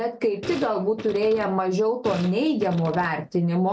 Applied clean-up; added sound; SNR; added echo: none; Fart; 15 dB; none.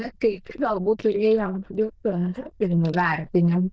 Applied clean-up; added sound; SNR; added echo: neural diffusion model UNIVERSE++.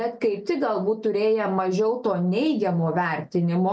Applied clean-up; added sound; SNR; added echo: none; none; none; none.